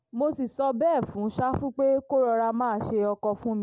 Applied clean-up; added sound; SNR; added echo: none; none; none; none.